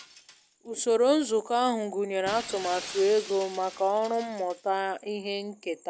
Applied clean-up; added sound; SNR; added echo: none; Shatter; 17 dB; none.